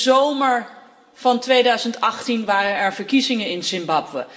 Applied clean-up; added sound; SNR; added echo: none; none; none; reverberation time 0.7 s.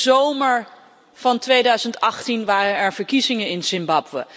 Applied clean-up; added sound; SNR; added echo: none; none; none; none.